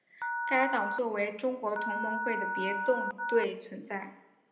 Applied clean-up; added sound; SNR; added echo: none; Telephone; 3 dB; reverberation time 0.7 s.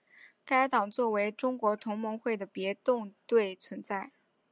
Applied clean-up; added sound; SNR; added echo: none; none; none; none.